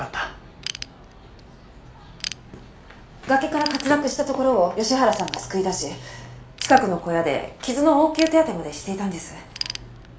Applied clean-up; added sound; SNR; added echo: none; Ratchet, pawl / Tools; 16 dB; reverberation time 0.4 s.